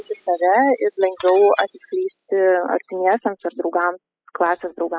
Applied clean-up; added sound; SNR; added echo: classical method spectral subtraction.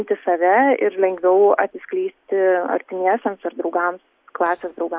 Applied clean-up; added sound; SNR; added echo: none; none; none; none.